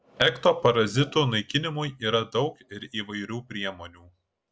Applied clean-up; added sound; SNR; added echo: none; none; none; none.